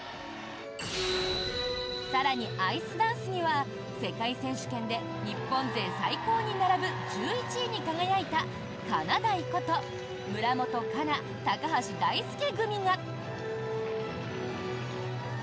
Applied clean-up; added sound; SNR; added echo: none; none; none; none.